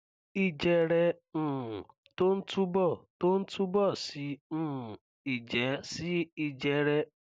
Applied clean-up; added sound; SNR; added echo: none; none; none; none.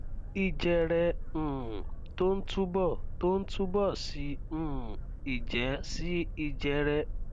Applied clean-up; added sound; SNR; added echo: none; Boat, Water vehicle; 4 dB; none.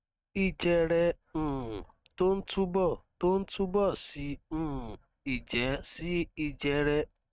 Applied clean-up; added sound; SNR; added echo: neural mask model RNNoise.